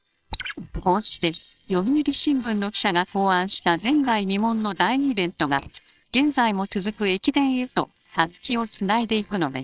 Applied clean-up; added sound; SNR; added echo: neural separator model SepFormer WHAMR!.